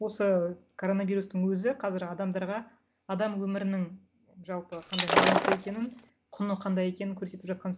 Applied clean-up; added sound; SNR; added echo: none; Shatter; -5 dB; none.